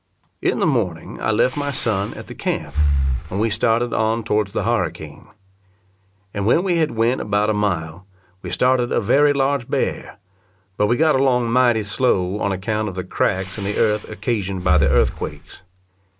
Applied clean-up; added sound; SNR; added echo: none; Breathing; 3 dB; none.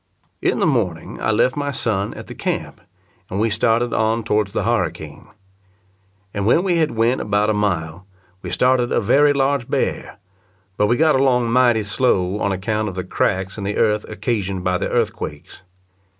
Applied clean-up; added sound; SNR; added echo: none; none; none; none.